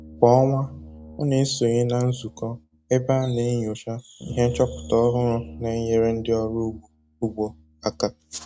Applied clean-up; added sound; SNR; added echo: neural mask model RNNoise.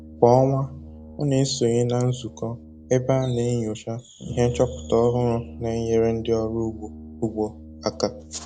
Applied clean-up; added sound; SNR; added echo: none; Brass instrument; 16 dB; none.